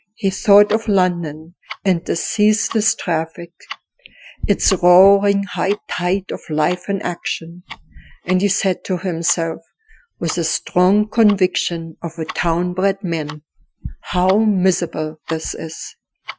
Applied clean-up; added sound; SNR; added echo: classical method Wiener filter.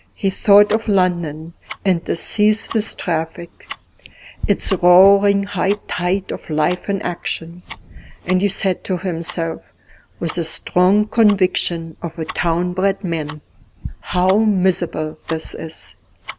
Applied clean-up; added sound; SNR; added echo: none; Tick-tock; 17 dB; none.